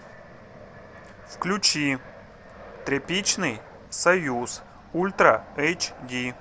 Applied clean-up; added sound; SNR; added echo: none; Fixed-wing aircraft, airplane; 18 dB; none.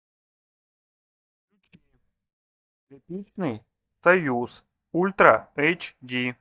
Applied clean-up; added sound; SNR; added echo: neural mask model DeepFilterNet 3.